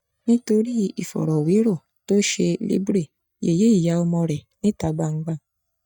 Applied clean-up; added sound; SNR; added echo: neural mask model DeepFilterNet 3.